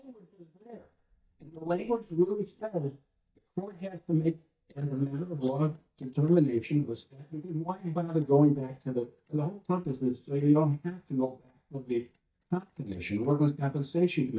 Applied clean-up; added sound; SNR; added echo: neural mask model DeepFilterNet 3.